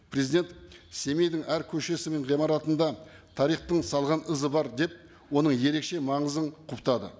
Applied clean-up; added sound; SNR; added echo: none; none; none; none.